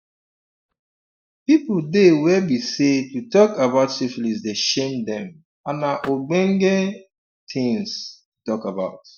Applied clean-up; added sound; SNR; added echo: neural mask model DeepFilterNet 3.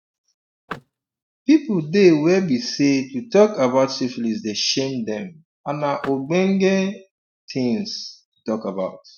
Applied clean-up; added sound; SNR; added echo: neural mask model RNNoise.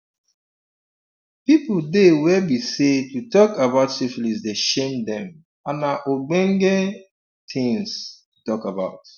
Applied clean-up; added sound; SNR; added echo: none; none; none; none.